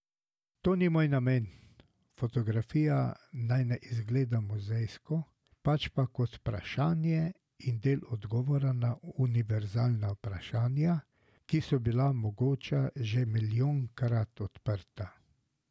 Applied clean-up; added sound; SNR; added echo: none; none; none; none.